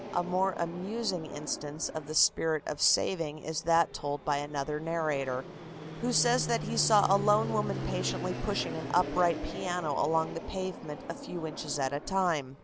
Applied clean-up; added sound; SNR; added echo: none; Fixed-wing aircraft, airplane; 9 dB; none.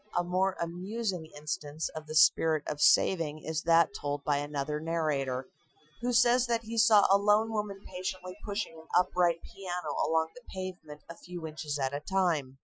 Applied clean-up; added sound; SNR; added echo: classical method Wiener filter.